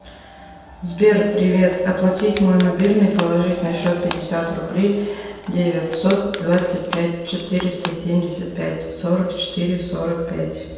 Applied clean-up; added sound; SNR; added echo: none; Crushing; 15 dB; reverberation time 1.1 s.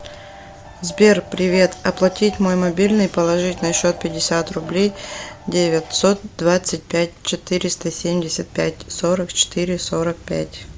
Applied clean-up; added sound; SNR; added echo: none; none; none; none.